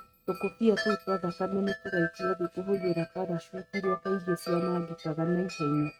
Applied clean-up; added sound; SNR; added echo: neural mask model RNNoise.